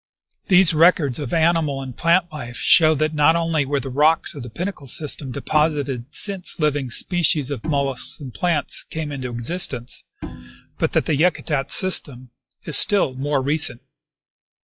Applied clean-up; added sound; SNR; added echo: classical method log-MMSE.